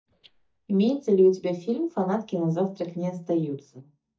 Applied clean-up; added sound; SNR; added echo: neural mask model DeepFilterNet 3.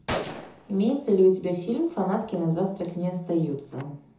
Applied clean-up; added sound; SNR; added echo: none; Gunshot, gunfire; 14 dB; reverberation time 0.5 s.